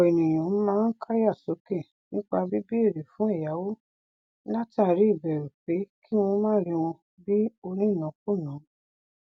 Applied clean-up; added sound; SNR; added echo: none; none; none; none.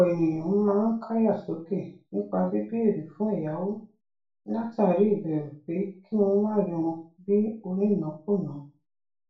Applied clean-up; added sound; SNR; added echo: none; none; none; reverberation time 0.3 s.